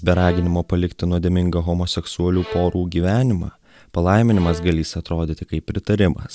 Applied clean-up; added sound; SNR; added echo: none; Bowed string instrument; 19 dB; none.